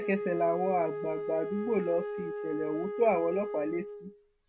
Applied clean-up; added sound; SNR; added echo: none; Wind instrument, woodwind instrument; 5 dB; none.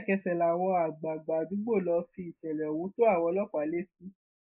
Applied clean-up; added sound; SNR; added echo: neural mask model Resemble Enhance denoiser.